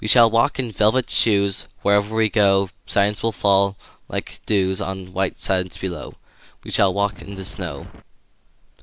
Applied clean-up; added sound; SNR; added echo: none; Wind; 17 dB; none.